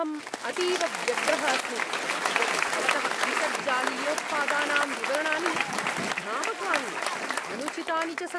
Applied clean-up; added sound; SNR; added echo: none; Applause; -2 dB; none.